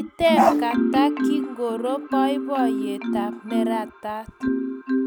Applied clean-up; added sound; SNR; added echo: none; Bark + Marimba, xylophone; -4 dB; none.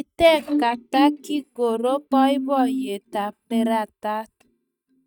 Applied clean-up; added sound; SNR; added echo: neural mask model DeepFilterNet 3.